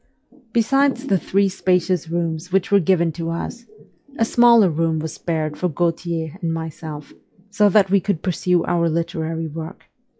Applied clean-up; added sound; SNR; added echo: classical method log-MMSE.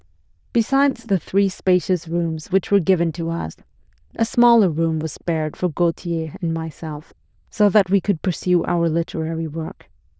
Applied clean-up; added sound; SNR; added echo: neural diffusion model UNIVERSE++.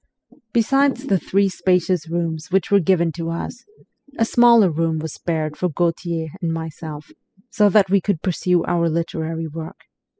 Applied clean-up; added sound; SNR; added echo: classical method spectral subtraction.